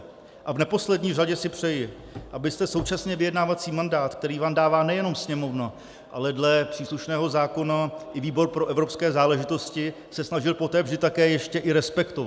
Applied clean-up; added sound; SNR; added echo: none; none; none; none.